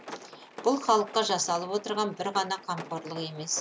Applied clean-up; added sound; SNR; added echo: none; Rain; 15 dB; none.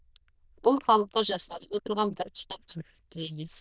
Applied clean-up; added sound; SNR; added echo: neural diffusion model UNIVERSE++.